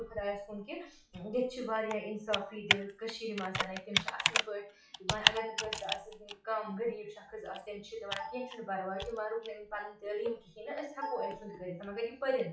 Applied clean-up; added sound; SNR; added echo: classical method WPE with log-MMSE.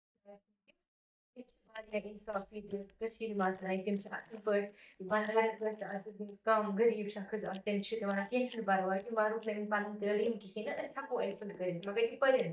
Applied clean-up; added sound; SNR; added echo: neural mask model DeepFilterNet 3.